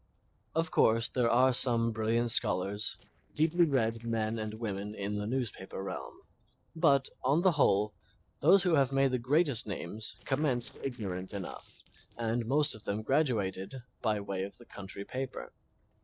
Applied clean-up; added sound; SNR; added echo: neural separator model SepFormer DNS4.